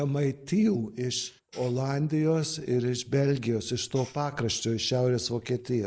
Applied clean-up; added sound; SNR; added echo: neural mask model Resemble Enhance denoiser.